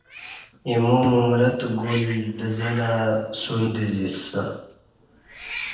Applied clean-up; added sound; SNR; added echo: neural separator model SepFormer DNS4.